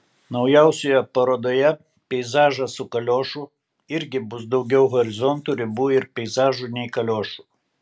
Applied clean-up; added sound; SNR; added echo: none; none; none; none.